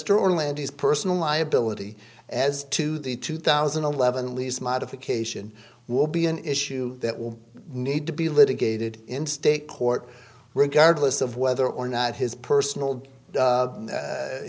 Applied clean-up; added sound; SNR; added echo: none; none; none; none.